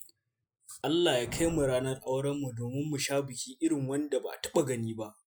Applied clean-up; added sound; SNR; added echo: classical method Wiener filter.